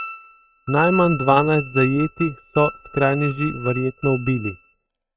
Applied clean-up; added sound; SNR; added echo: neural mask model RNNoise.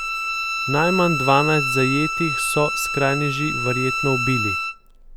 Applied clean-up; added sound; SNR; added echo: none; Bowed string instrument; 2 dB; none.